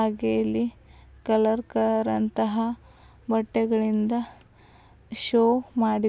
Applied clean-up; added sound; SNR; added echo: none; none; none; none.